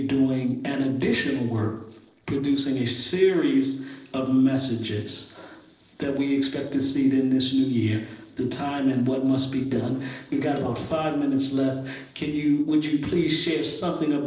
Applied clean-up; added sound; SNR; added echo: neural separator model SepFormer DNS4.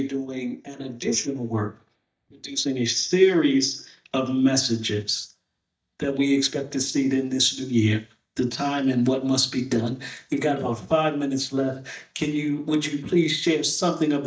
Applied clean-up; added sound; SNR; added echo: neural mask model DeepFilterNet 3.